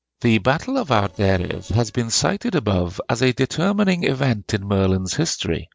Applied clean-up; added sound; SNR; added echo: neural separator model SepFormer DNS4.